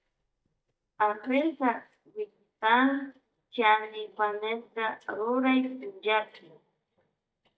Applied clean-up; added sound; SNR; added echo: neural mask model DeepFilterNet 3.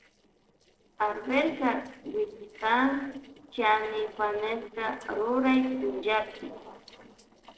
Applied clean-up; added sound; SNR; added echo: neural separator model SepFormer DNS4.